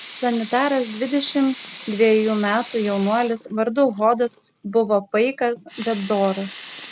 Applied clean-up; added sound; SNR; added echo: none; Sink (filling or washing) / Water tap, faucet / Liquid; 11 dB; none.